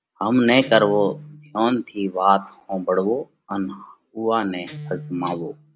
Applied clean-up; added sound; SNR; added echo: none; Guitar; 19 dB; none.